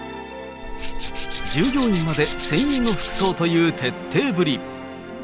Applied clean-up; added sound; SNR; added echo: none; Tools; 4 dB; none.